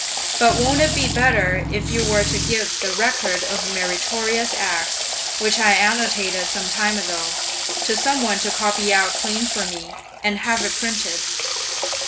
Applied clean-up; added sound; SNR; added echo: none; Engine / Truck / Car + Water tap, faucet / Water; 1 dB; none.